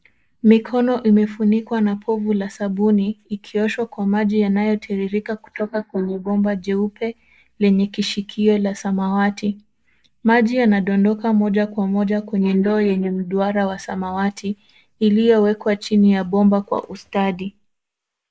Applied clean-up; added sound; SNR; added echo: neural mask model Resemble Enhance denoiser.